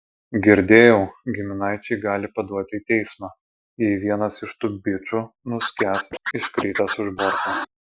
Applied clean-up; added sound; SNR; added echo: classical method Wiener filter.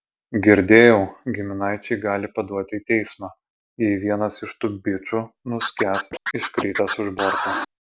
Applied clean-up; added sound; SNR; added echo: none; Scratching (performance technique); 6 dB; none.